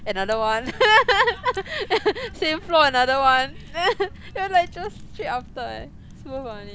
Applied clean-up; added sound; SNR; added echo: none; Typing; 16 dB; none.